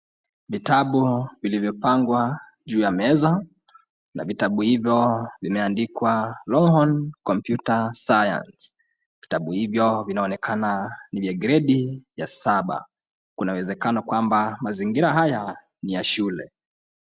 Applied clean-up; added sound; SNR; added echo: none; none; none; none.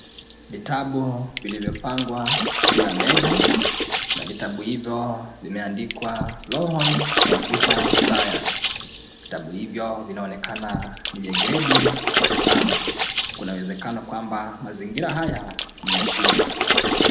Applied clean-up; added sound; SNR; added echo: none; Water / Splash, splatter; -5 dB; reverberation time 0.7 s.